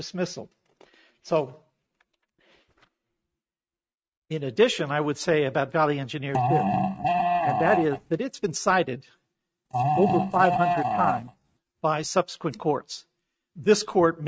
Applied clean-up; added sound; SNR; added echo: neural mask model RNNoise.